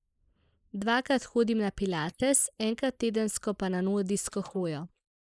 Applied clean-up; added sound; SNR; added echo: neural mask model Resemble Enhance denoiser.